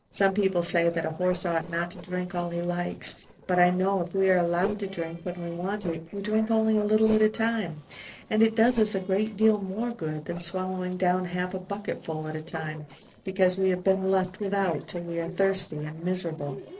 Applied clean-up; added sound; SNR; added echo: neural separator model SepFormer DNS4.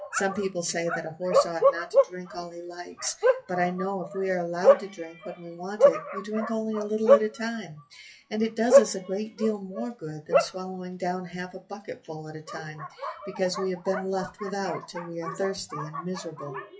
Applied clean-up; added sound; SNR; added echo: classical method WPE with log-MMSE.